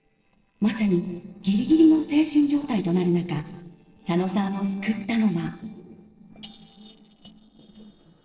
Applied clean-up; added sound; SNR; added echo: neural separator model SepFormer DNS4.